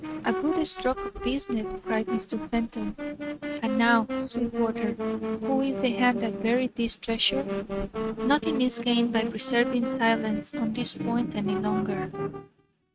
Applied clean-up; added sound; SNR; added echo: neural mask model RNNoise.